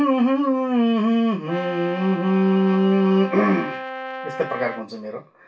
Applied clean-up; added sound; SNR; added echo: none; Brass instrument; 11 dB; reverberation time 0.2 s.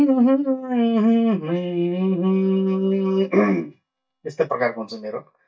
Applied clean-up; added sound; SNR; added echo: neural mask model DeepFilterNet 3.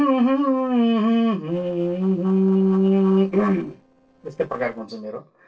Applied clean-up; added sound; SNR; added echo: neural separator model SepFormer DNS4.